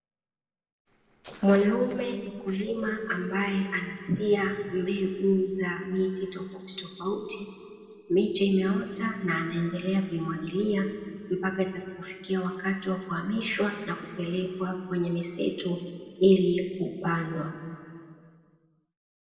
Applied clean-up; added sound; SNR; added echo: neural separator model SepFormer DNS4.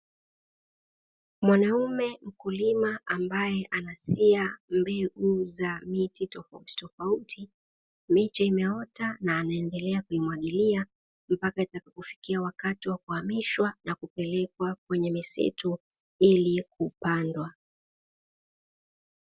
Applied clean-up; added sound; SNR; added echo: none; none; none; none.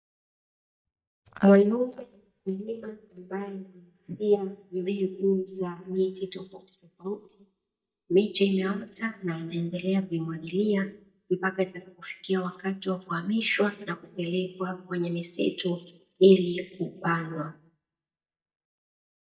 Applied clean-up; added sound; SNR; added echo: neural mask model DeepFilterNet 3.